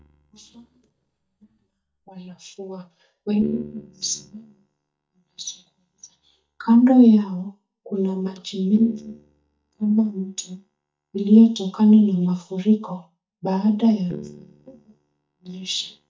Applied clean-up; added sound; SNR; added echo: neural mask model DeepFilterNet 3.